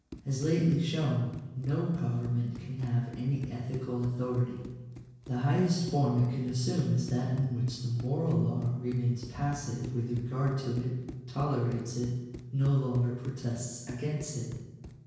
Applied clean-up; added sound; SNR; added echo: none; Run; 19 dB; reverberation time 1.0 s.